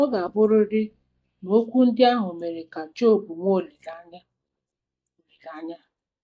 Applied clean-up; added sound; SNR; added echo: neural mask model DeepFilterNet 3.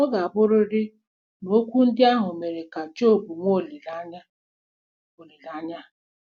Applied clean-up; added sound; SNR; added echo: none; none; none; none.